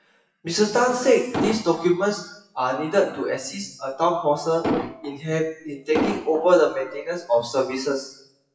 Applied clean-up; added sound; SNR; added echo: classical method WPE with log-MMSE.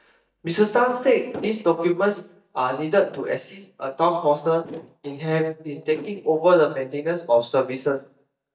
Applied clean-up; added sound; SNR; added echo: neural mask model DeepFilterNet 3.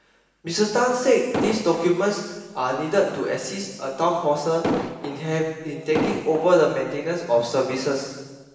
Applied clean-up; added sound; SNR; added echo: none; Explosion; 3 dB; reverberation time 1.2 s.